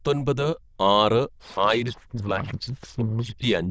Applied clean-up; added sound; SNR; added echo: neural diffusion model UNIVERSE++.